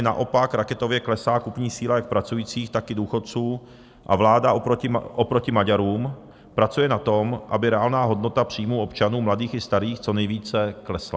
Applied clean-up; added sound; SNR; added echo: none; none; none; none.